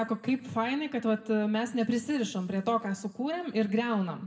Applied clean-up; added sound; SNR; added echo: none; none; none; reverberation time 0.7 s.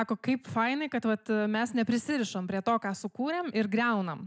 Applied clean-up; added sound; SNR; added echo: none; none; none; none.